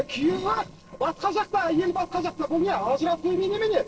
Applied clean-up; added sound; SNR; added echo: neural separator model SepFormer DNS4.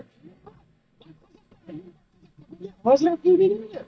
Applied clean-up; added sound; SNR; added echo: neural mask model DeepFilterNet 3.